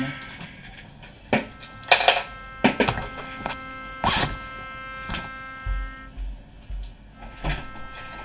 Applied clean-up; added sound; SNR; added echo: none; Bowed string instrument; 12 dB; reverberation time 0.3 s.